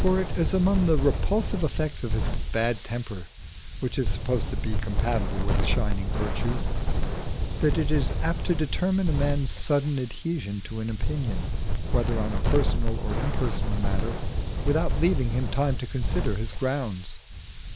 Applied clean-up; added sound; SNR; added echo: none; Wind; -2 dB; none.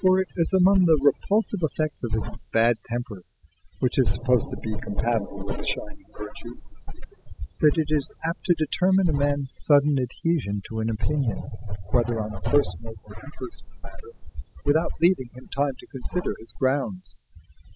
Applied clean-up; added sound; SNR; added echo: classical method spectral subtraction.